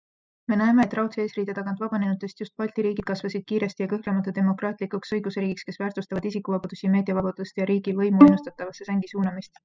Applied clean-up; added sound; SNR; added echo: classical method spectral subtraction.